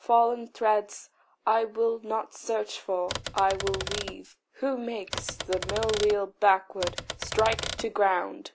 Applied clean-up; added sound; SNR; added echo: none; Typewriter; 7 dB; none.